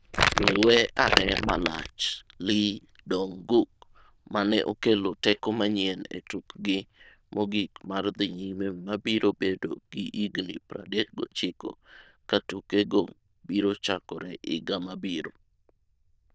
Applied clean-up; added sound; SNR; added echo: neural diffusion model UNIVERSE++.